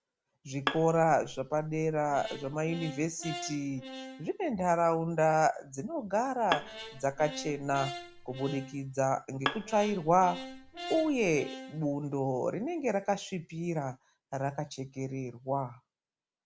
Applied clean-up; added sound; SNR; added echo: none; Brass instrument + Bowed string instrument; 11 dB; none.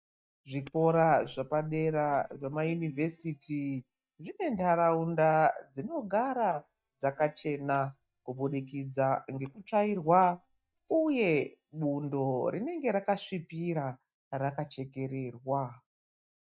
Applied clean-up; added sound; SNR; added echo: neural mask model DeepFilterNet 3.